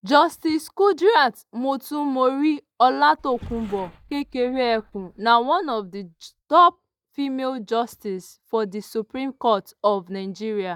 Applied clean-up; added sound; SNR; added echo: neural mask model DeepFilterNet 3.